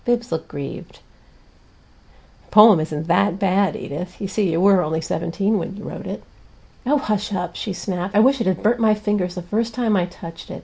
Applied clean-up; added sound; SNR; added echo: none; none; none; none.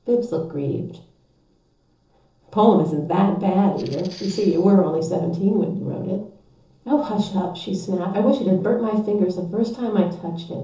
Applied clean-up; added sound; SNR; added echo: neural separator model SepFormer DNS4.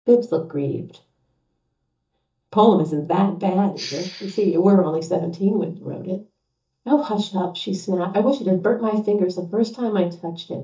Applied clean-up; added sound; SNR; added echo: neural mask model DeepFilterNet 3.